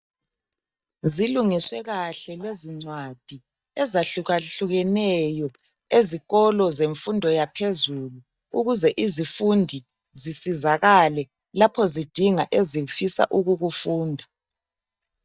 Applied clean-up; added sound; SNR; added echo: neural mask model DeepFilterNet 3.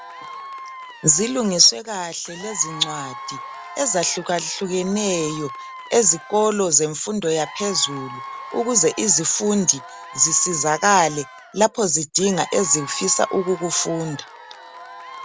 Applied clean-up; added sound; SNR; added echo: none; Applause / Crowd / Cheering; 15 dB; none.